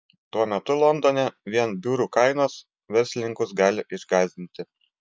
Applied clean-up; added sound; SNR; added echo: none; none; none; none.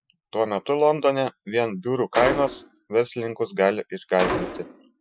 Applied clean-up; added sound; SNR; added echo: classical method Wiener filter.